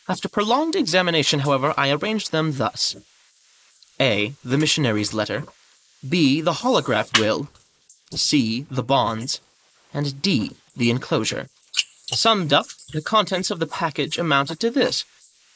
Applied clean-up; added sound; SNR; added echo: neural mask model Resemble Enhance denoiser.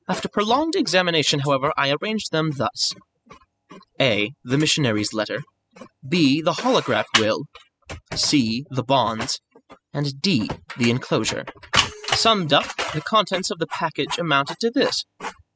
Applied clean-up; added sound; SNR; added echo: classical method spectral subtraction.